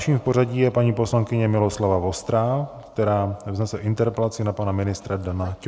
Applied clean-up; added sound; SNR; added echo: none; none; none; none.